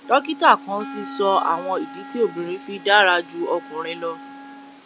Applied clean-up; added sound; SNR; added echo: none; Wind instrument, woodwind instrument; 16 dB; none.